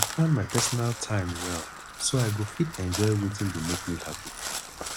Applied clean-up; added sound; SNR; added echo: none; Crow; 6 dB; none.